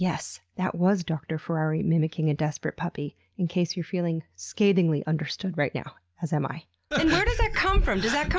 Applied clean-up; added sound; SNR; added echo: none; none; none; none.